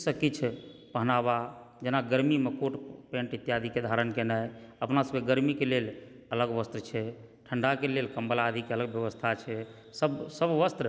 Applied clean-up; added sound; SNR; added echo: none; none; none; none.